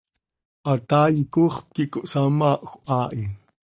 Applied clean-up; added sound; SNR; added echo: neural mask model DeepFilterNet 3.